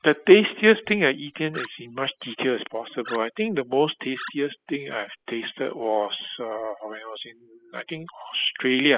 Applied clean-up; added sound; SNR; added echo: classical method spectral subtraction.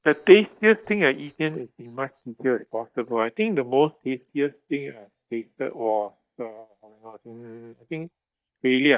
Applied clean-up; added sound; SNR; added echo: neural mask model DeepFilterNet 3.